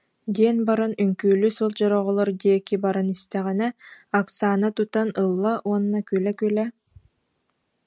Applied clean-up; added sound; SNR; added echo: none; none; none; none.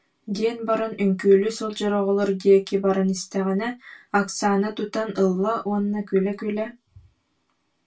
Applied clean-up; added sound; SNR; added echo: none; none; none; reverberation time 0.2 s.